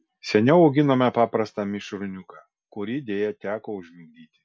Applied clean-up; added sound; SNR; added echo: none; none; none; none.